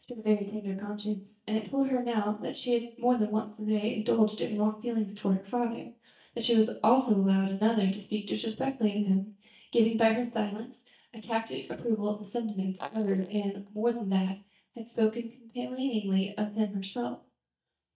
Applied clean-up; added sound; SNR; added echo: neural mask model DeepFilterNet 3.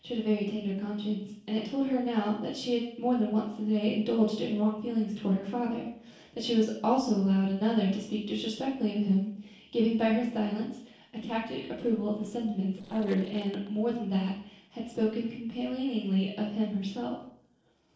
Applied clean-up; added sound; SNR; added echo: neural separator model SepFormer DNS4.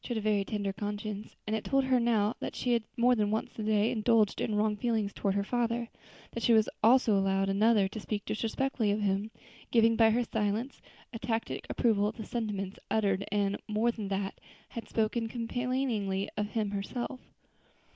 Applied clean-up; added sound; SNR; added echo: none; none; none; none.